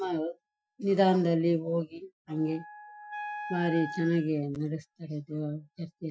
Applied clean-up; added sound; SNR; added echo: classical method Wiener filter.